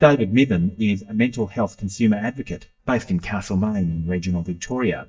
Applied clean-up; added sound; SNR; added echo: neural mask model DeepFilterNet 3.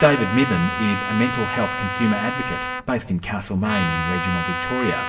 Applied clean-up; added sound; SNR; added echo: none; Trumpet; 4 dB; reverberation time 2.0 s.